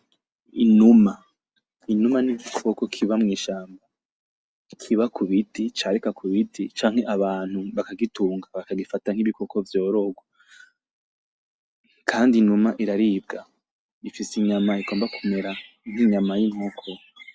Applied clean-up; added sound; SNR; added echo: none; none; none; none.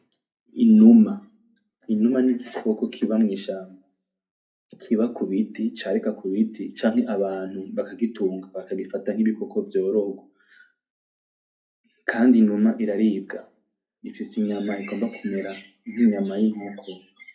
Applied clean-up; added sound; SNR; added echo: none; none; none; reverberation time 0.3 s.